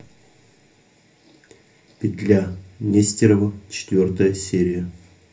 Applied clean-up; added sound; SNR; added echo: none; none; none; reverberation time 0.3 s.